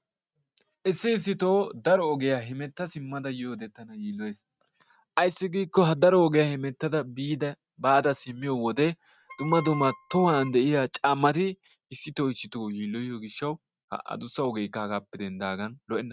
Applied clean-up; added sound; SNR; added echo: neural mask model RNNoise.